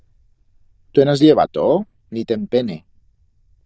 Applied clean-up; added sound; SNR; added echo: neural diffusion model UNIVERSE++.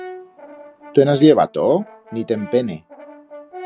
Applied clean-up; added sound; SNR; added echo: none; Brass instrument; 19 dB; none.